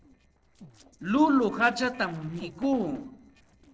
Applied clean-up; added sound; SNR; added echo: neural separator model SepFormer DNS4.